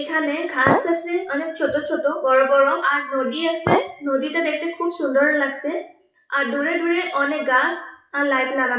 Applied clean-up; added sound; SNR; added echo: classical method WPE with log-MMSE.